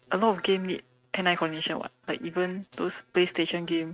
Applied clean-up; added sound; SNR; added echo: neural mask model RNNoise.